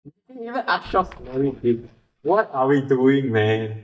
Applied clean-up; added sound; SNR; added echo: neural mask model DeepFilterNet 3.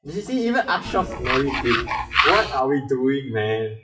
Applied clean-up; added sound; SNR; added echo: classical method WPE with log-MMSE.